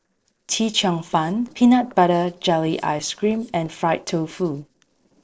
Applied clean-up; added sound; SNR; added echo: neural separator model SepFormer DNS4.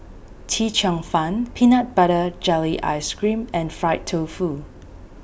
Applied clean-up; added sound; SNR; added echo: none; none; none; none.